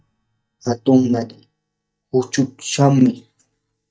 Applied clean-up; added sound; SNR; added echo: neural mask model DeepFilterNet 3.